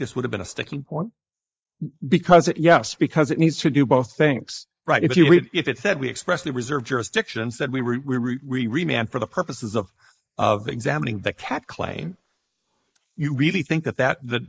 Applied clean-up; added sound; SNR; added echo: neural mask model Resemble Enhance denoiser.